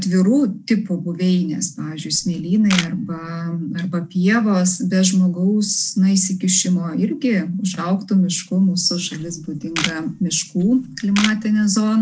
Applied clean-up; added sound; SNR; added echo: none; Camera; 11 dB; none.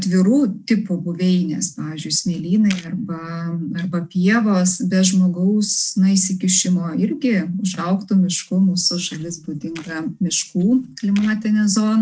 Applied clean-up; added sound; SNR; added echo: neural mask model RNNoise.